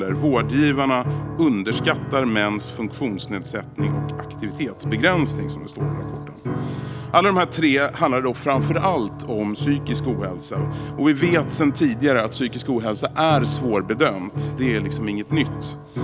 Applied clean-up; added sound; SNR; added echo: none; Piano; 6 dB; none.